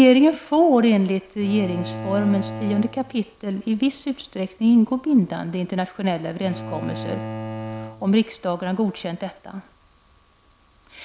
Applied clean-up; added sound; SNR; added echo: none; Bowed string instrument; 13 dB; none.